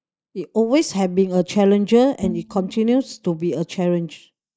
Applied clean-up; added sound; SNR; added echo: neural mask model DeepFilterNet 3.